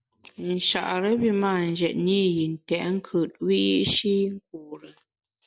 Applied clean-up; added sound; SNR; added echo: none; none; none; none.